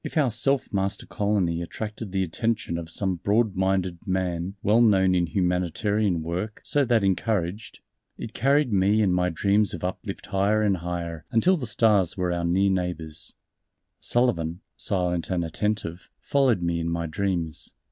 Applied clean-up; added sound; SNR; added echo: none; none; none; none.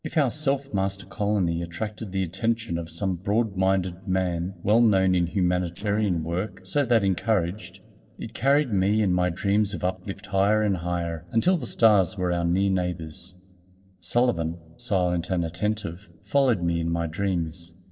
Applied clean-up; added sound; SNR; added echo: neural separator model SepFormer DNS4.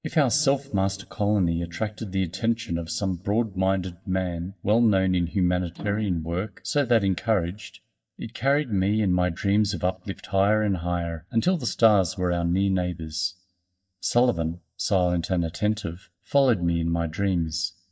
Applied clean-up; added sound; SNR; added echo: neural mask model DeepFilterNet 3.